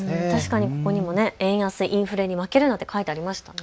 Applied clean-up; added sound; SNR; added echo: none; none; none; none.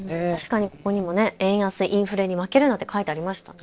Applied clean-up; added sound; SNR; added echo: neural separator model SepFormer DNS4.